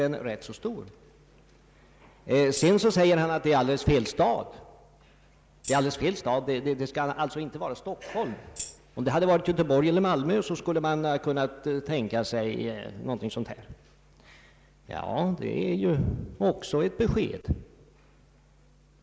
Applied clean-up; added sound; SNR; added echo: none; Tambourine; 14 dB; none.